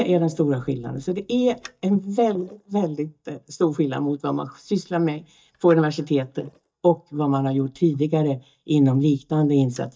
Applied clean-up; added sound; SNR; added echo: neural mask model DeepFilterNet 3.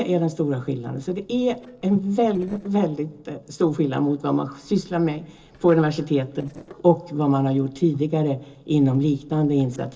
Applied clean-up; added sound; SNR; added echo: neural separator model SepFormer DNS4.